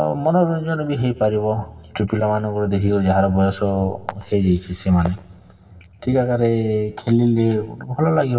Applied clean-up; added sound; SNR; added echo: none; none; none; reverberation time 2.1 s.